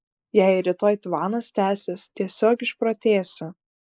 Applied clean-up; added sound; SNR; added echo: neural mask model Resemble Enhance denoiser.